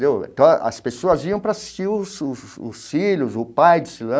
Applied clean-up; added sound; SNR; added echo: none; none; none; none.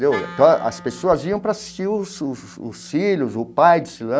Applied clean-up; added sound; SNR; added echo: none; Wind instrument, woodwind instrument; 19 dB; none.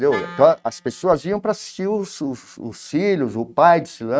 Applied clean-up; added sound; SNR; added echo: neural mask model RNNoise.